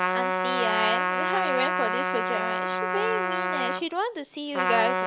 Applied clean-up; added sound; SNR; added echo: none; Trumpet; -3 dB; none.